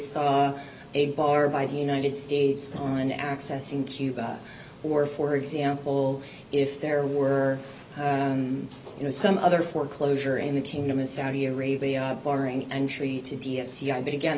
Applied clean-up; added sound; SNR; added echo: none; none; none; none.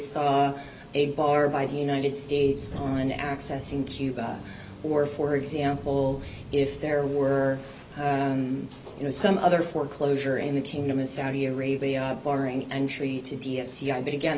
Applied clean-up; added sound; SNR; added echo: none; Electric guitar / Strum + Thunder; 19 dB; none.